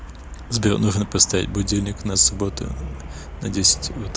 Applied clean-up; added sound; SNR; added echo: none; Traffic noise, roadway noise; 11 dB; none.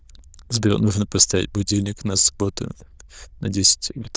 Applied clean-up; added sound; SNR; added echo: neural diffusion model UNIVERSE++.